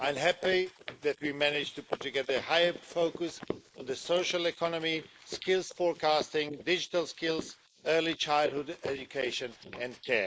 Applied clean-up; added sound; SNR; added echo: neural mask model Resemble Enhance denoiser.